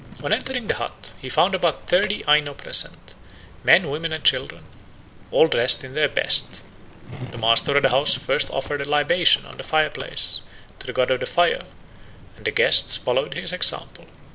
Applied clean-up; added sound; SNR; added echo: none; Skateboard + Bicycle; 18 dB; none.